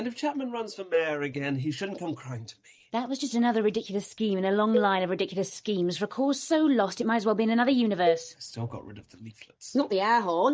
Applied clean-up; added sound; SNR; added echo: neural mask model DeepFilterNet 3.